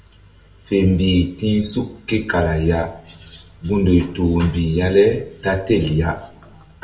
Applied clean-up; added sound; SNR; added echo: none; none; none; reverberation time 0.6 s.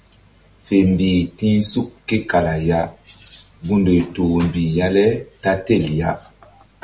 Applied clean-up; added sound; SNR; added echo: none; none; none; none.